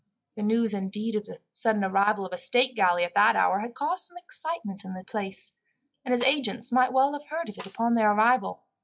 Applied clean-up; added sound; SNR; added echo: classical method log-MMSE.